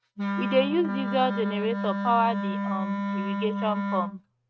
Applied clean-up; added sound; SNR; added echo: neural mask model RNNoise.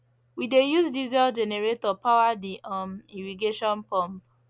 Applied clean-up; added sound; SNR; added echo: none; none; none; none.